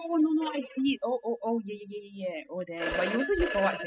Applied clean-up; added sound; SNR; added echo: classical method spectral subtraction.